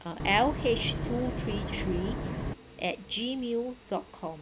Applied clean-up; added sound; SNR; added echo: none; Wind; 2 dB; none.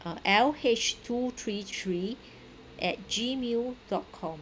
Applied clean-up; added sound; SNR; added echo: none; none; none; none.